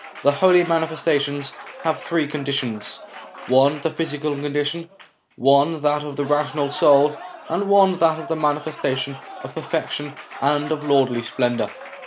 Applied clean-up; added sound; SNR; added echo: none; Applause; 17 dB; none.